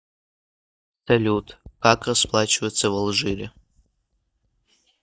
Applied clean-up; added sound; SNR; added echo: neural mask model DeepFilterNet 3.